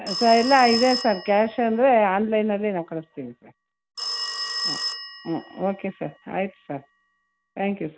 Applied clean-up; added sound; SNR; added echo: none; Telephone; 10 dB; none.